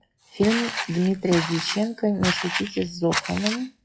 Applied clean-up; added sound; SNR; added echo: classical method WPE with log-MMSE.